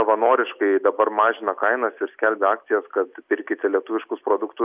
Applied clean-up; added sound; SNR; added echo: none; none; none; none.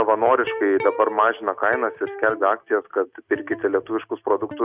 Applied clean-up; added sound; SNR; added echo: neural mask model RNNoise.